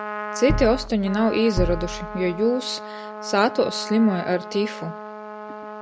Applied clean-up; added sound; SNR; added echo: none; Bass drum + Trumpet; 7 dB; none.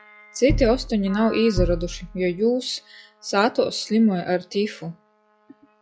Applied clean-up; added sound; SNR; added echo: classical method log-MMSE.